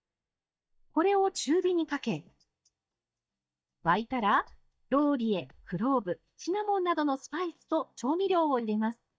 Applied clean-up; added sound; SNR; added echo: neural mask model DeepFilterNet 3.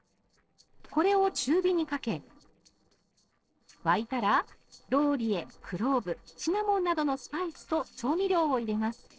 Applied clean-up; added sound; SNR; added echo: neural separator model SepFormer DNS4.